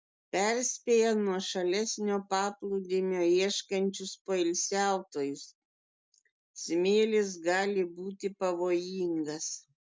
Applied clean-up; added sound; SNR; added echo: none; none; none; none.